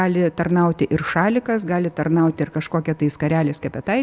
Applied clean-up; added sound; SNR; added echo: none; none; none; none.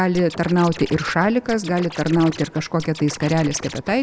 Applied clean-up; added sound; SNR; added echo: none; Scratching (performance technique); 15 dB; none.